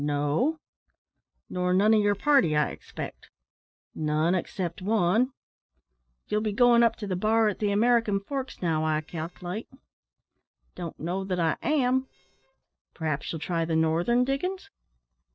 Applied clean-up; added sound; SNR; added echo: neural separator model SepFormer DNS4.